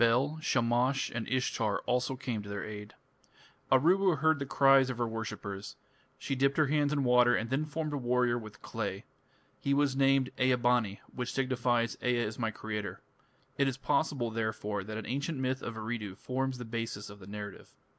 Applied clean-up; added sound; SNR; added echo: none; none; none; none.